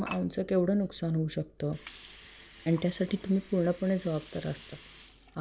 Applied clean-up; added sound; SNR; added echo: none; Water; 20 dB; none.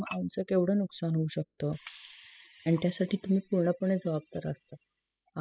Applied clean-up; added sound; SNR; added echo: classical method spectral subtraction.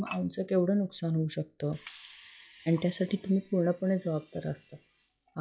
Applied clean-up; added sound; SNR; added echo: classical method log-MMSE.